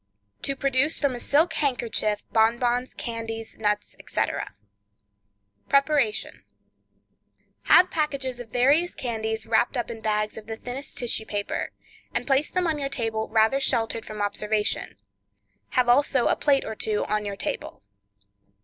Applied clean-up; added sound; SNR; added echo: none; none; none; none.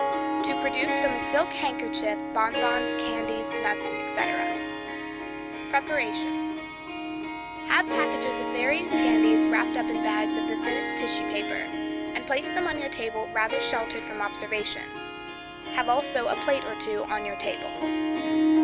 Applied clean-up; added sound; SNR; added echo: none; Harp; -2 dB; none.